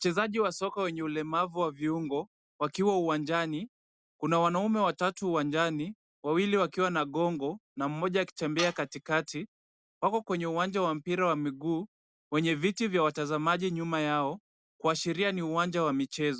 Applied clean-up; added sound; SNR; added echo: none; Tools; 16 dB; none.